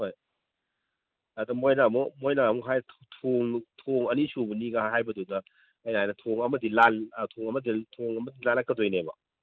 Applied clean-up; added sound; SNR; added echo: none; none; none; none.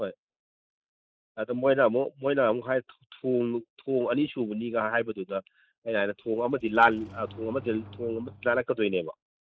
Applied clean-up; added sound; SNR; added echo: neural mask model DeepFilterNet 3.